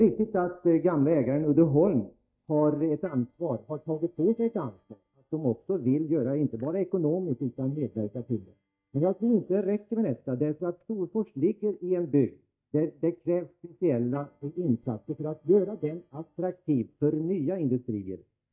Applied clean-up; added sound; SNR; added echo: neural mask model DeepFilterNet 3.